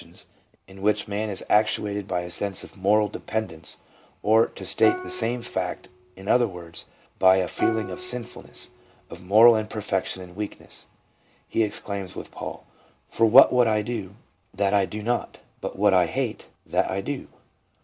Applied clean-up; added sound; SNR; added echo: none; Plucked string instrument; 11 dB; none.